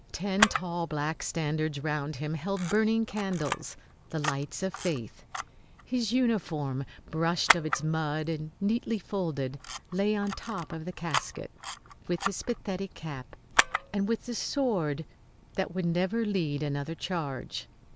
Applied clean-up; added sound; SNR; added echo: none; Camera; 6 dB; none.